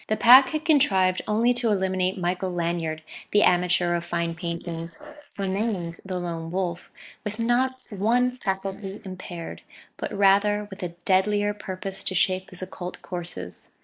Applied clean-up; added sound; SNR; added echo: neural mask model Resemble Enhance denoiser.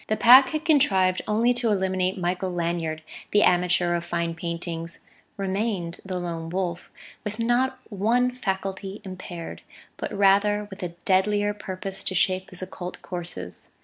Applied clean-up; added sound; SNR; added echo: none; none; none; none.